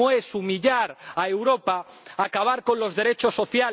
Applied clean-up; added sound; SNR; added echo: none; none; none; none.